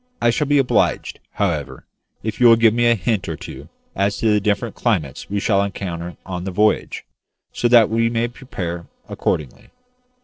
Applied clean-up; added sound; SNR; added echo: neural separator model SepFormer DNS4.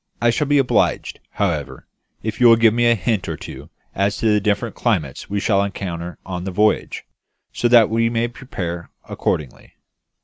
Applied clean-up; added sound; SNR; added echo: none; none; none; none.